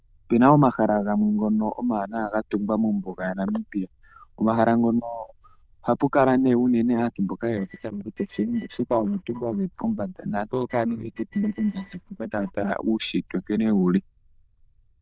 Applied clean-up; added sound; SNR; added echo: neural diffusion model UNIVERSE++.